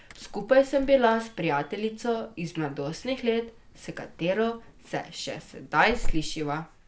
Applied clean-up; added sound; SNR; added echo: none; Alarm / Insect; 7 dB; none.